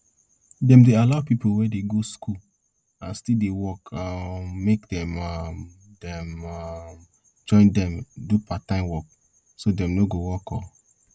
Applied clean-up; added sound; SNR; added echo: none; none; none; none.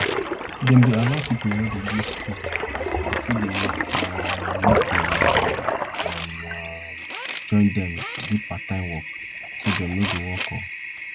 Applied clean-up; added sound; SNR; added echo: none; Tools + Toilet flush; 0 dB; none.